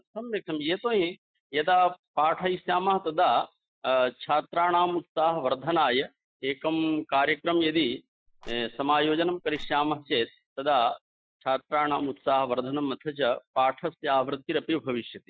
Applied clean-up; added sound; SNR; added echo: classical method Wiener filter.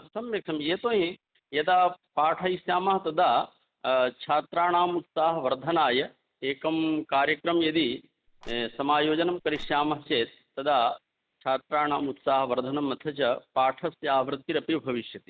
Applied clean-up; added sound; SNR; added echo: none; Crushing; 17 dB; none.